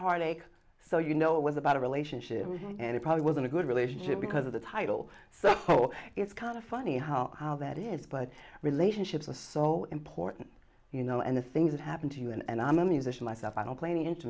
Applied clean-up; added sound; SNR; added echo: none; none; none; none.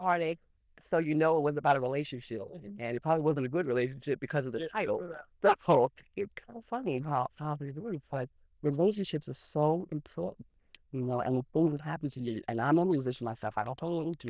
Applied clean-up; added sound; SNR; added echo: neural diffusion model UNIVERSE++.